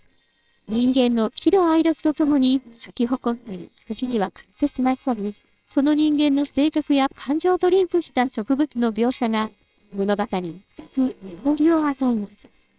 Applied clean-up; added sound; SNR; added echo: neural separator model SepFormer WHAMR!.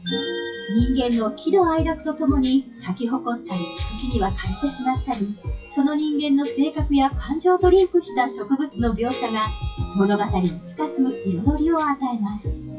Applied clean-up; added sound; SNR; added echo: classical method WPE with log-MMSE.